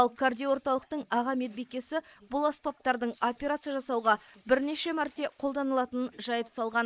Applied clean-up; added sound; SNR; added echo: neural mask model Resemble Enhance denoiser.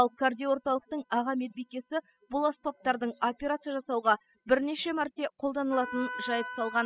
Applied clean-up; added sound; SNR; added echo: classical method spectral subtraction.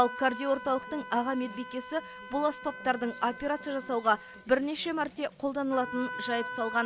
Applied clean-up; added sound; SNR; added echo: none; Wind instrument, woodwind instrument; 12 dB; none.